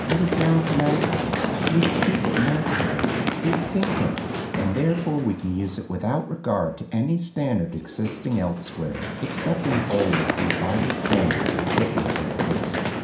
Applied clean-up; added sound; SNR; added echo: none; Run; 1 dB; reverberation time 0.5 s.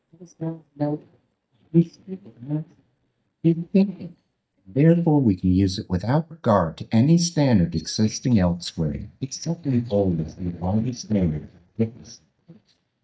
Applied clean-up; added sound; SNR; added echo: neural mask model DeepFilterNet 3.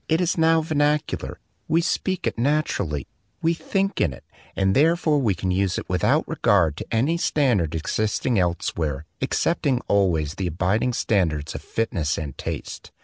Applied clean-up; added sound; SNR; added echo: none; none; none; none.